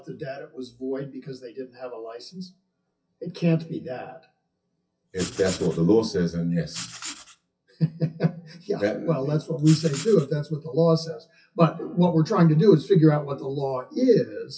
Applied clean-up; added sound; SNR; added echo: classical method WPE with log-MMSE.